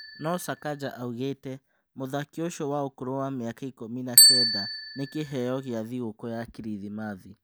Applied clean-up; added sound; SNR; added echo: none; Bicycle bell; -4 dB; none.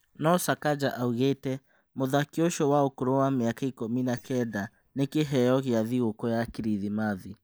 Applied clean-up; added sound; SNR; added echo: neural mask model Resemble Enhance denoiser.